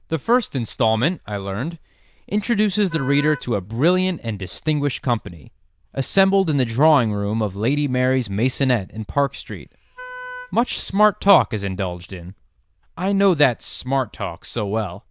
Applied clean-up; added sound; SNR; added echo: neural diffusion model UNIVERSE++.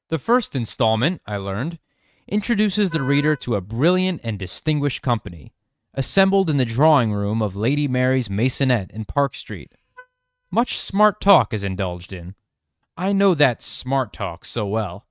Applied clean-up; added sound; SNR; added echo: neural mask model RNNoise.